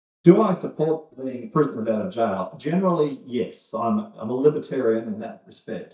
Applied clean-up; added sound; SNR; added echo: neural mask model DeepFilterNet 3.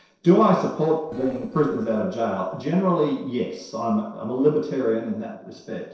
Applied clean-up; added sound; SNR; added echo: neural separator model SepFormer DNS4.